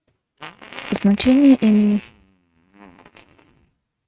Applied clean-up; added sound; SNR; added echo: neural mask model RNNoise.